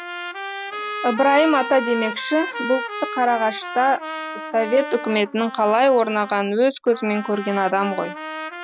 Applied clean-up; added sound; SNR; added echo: none; Trumpet; 10 dB; none.